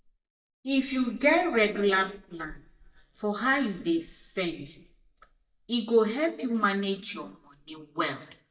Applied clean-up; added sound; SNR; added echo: neural mask model DeepFilterNet 3.